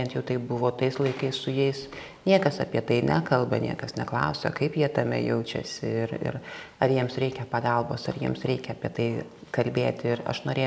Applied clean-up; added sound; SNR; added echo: none; none; none; none.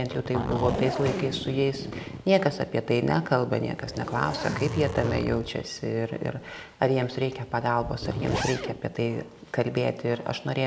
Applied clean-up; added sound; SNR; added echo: none; Zipper (clothing); 8 dB; none.